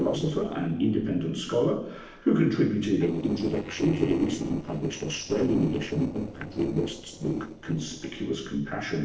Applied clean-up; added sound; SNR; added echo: neural separator model SepFormer DNS4.